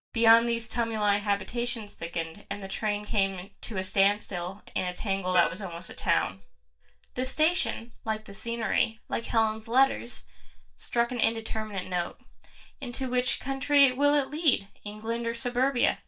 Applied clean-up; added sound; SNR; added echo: neural mask model DeepFilterNet 3.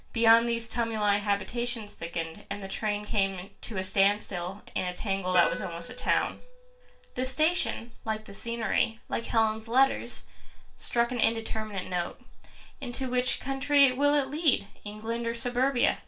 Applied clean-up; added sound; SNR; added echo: none; Plucked string instrument; 12 dB; reverberation time 0.2 s.